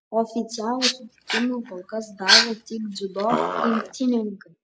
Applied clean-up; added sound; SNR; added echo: none; Dog; -2 dB; none.